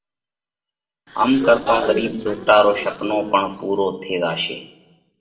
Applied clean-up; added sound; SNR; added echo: neural separator model SepFormer DNS4.